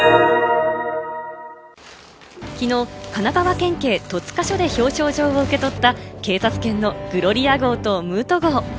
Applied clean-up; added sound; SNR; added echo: none; none; none; none.